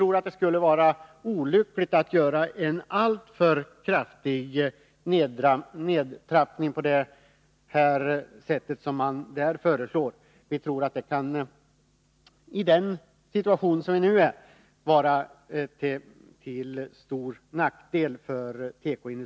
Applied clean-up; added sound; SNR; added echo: none; none; none; none.